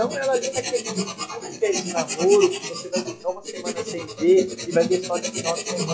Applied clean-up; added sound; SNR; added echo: classical method log-MMSE.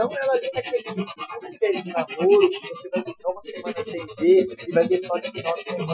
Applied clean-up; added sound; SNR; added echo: classical method Wiener filter.